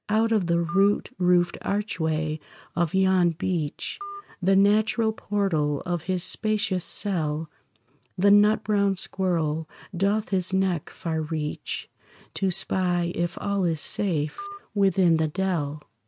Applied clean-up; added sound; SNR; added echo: neural mask model RNNoise.